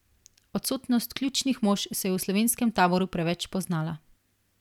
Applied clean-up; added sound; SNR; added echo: none; none; none; none.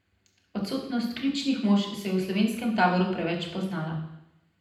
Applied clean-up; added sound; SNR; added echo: none; none; none; reverberation time 0.8 s.